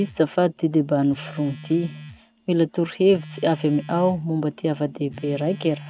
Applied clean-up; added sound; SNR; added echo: none; Telephone; 18 dB; none.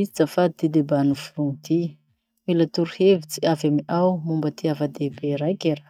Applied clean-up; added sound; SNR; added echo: neural mask model DeepFilterNet 3.